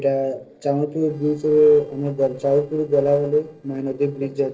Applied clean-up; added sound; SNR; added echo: neural separator model SepFormer DNS4.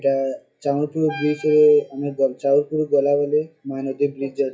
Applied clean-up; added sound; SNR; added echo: classical method WPE with log-MMSE.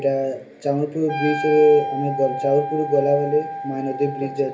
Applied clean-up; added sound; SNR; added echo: none; Wind instrument, woodwind instrument; 8 dB; reverberation time 0.3 s.